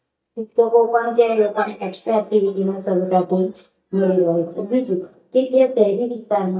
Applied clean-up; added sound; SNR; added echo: neural mask model DeepFilterNet 3.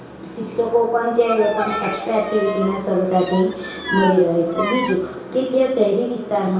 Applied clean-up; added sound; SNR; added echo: none; Bowed string instrument; 8 dB; reverberation time 0.6 s.